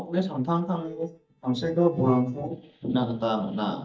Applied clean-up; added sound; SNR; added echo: neural mask model DeepFilterNet 3.